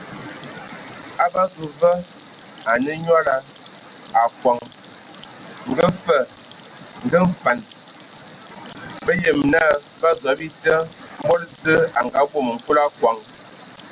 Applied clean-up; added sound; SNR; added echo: none; Frying (food); 18 dB; none.